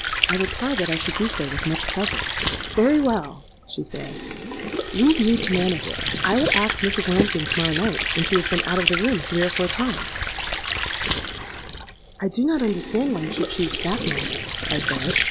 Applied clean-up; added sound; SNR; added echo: none; Sink (filling or washing) / Water; 2 dB; none.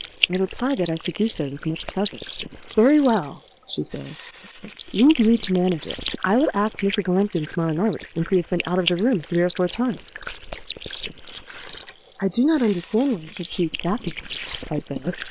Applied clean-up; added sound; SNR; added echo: neural separator model SepFormer WHAM!.